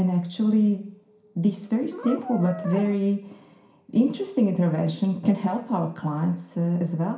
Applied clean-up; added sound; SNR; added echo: none; Brass instrument; 13 dB; reverberation time 0.5 s.